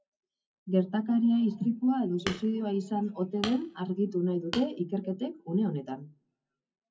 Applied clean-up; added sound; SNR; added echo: none; Hammer; 13 dB; reverberation time 0.3 s.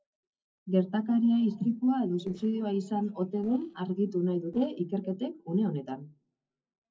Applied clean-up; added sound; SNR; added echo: neural separator model SepFormer DNS4.